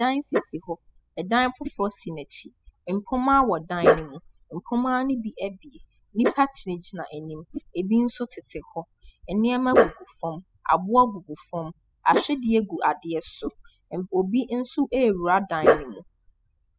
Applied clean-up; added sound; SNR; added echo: classical method spectral subtraction.